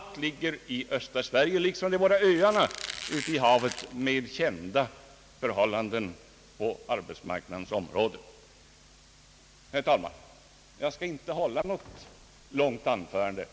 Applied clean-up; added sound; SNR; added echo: none; Squeak; 11 dB; none.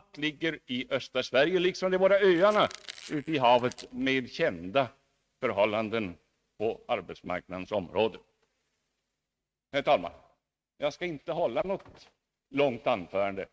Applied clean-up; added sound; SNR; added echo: neural mask model RNNoise.